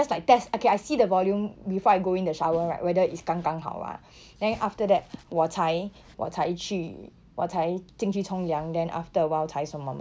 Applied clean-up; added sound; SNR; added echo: none; none; none; none.